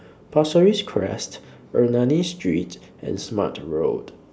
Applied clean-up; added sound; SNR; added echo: none; none; none; none.